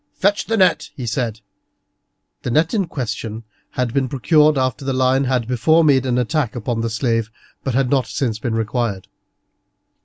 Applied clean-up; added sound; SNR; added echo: none; none; none; none.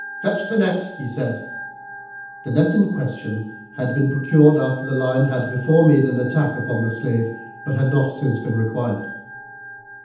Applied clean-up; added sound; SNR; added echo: none; Organ; 14 dB; reverberation time 0.8 s.